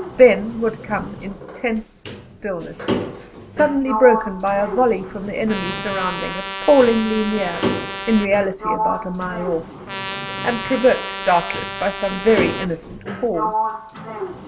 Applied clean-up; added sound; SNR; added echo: none; Sliding door + Trumpet; 7 dB; none.